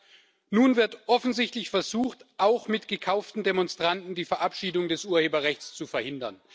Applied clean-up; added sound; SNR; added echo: none; none; none; none.